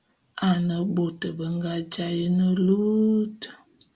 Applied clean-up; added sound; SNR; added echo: none; none; none; none.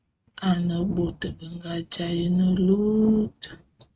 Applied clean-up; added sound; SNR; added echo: neural mask model RNNoise.